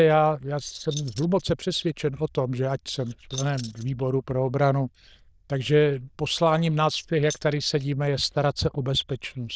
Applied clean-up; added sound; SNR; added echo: neural diffusion model UNIVERSE++.